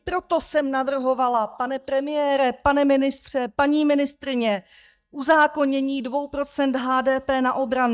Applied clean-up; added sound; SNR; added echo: neural mask model DeepFilterNet 3.